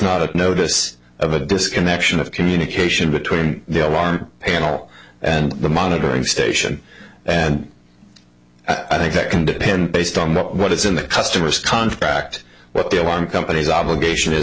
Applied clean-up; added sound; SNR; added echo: none; none; none; none.